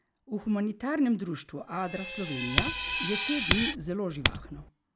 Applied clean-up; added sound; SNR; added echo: none; Screech + Typing; -4 dB; none.